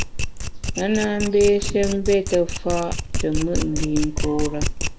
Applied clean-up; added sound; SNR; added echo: none; Domestic sounds, home sounds; 2 dB; none.